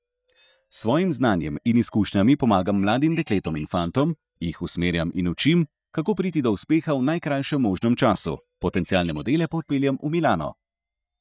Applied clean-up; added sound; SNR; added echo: neural mask model DeepFilterNet 3.